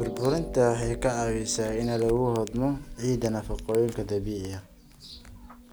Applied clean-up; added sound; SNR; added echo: none; Harp; 11 dB; none.